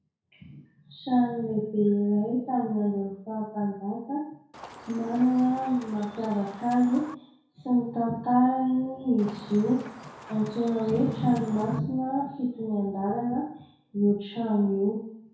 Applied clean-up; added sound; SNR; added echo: none; Chicken, rooster; 18 dB; reverberation time 0.6 s.